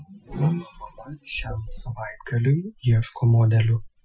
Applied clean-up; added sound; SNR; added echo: classical method Wiener filter.